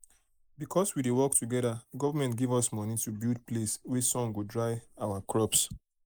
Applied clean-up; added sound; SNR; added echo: neural mask model Resemble Enhance denoiser.